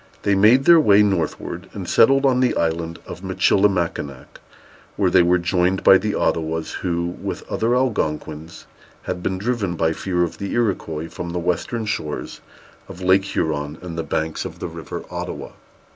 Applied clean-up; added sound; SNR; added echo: none; none; none; none.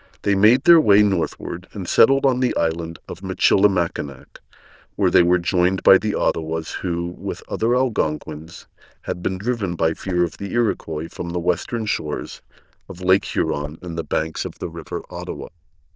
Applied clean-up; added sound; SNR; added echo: neural diffusion model UNIVERSE++.